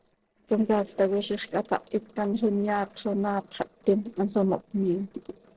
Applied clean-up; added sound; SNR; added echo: neural separator model SepFormer DNS4.